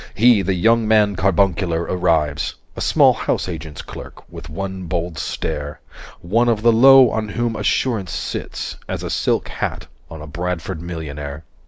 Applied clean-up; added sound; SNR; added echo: none; none; none; none.